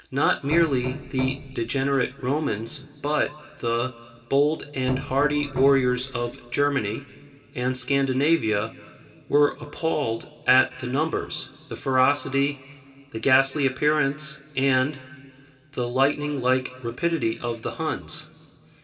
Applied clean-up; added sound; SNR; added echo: none; Knock; 12 dB; reverberation time 2.4 s.